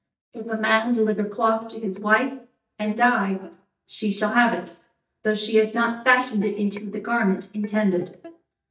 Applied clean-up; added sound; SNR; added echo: neural mask model DeepFilterNet 3.